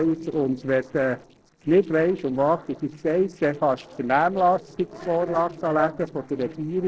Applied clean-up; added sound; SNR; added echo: neural separator model SepFormer DNS4.